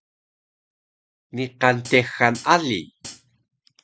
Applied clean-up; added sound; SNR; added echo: none; Hi-hat; 17 dB; none.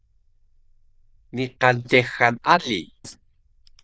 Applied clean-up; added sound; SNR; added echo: neural diffusion model UNIVERSE++.